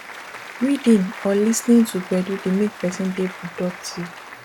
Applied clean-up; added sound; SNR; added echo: none; Applause; 15 dB; none.